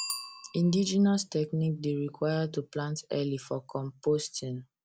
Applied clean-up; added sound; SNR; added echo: none; Bicycle bell; 17 dB; none.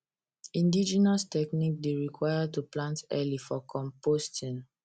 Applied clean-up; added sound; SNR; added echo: none; none; none; none.